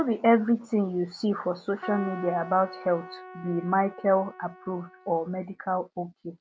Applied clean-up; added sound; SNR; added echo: none; Keyboard (musical); 15 dB; none.